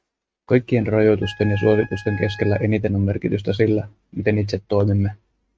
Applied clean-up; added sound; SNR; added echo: neural mask model RNNoise.